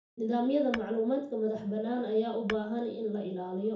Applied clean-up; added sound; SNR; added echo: none; Tap / Hammer; 16 dB; reverberation time 0.6 s.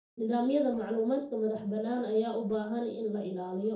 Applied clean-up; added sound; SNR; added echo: neural separator model SepFormer DNS4.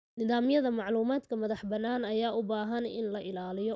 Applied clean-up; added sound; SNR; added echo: none; none; none; none.